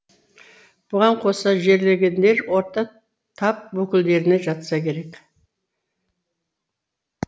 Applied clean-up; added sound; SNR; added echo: none; none; none; none.